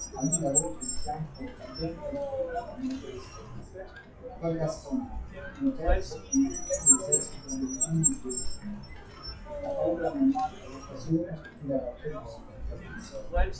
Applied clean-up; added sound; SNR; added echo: classical method WPE with log-MMSE.